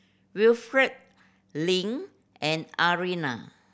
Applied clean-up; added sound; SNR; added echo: none; none; none; none.